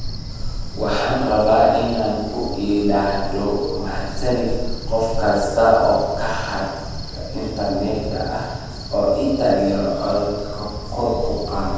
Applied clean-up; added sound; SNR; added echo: none; Cricket; 6 dB; reverberation time 1.2 s.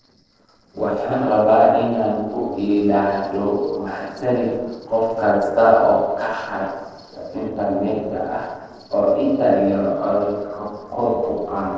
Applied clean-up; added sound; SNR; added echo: neural separator model SepFormer DNS4.